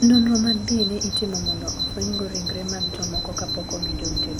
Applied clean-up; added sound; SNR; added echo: none; Bird vocalization, bird call, bird song; 3 dB; none.